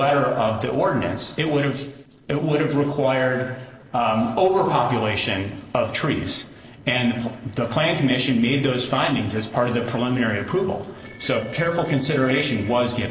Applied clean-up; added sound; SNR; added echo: neural separator model SepFormer DNS4.